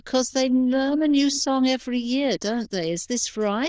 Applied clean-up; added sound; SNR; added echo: neural diffusion model UNIVERSE++.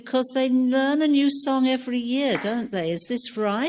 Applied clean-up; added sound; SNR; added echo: neural mask model RNNoise.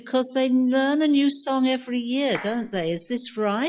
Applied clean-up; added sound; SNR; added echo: classical method log-MMSE.